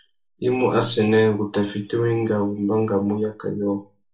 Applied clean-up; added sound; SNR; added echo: none; none; none; reverberation time 0.2 s.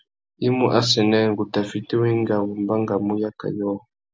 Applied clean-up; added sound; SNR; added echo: none; none; none; none.